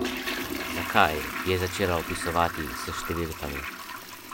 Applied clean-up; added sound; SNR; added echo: none; Toilet flush; 4 dB; none.